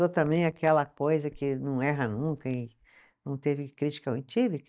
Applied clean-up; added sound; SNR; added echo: neural mask model DeepFilterNet 3.